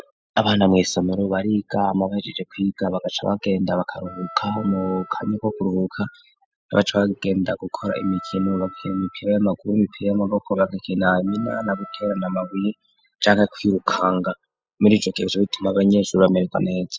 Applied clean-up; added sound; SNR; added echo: classical method spectral subtraction.